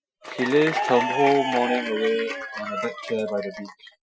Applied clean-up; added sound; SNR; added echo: classical method Wiener filter.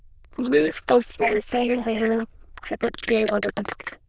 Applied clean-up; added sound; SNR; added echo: neural diffusion model UNIVERSE++.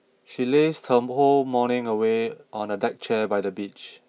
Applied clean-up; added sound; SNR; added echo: none; none; none; none.